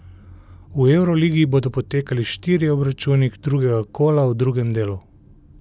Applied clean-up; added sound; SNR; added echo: none; none; none; none.